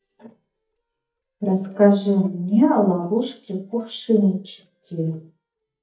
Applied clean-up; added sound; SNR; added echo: neural mask model DeepFilterNet 3.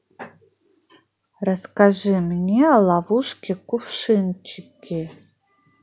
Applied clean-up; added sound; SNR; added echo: none; none; none; none.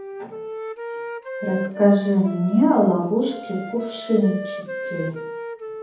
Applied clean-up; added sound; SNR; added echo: none; Wind instrument, woodwind instrument; 10 dB; reverberation time 1.3 s.